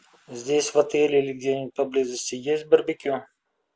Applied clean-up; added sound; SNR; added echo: none; none; none; none.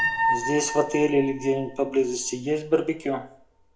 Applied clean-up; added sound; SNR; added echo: none; Piano; 6 dB; reverberation time 0.4 s.